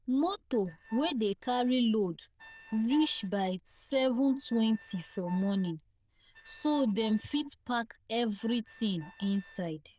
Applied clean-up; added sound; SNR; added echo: neural diffusion model UNIVERSE++.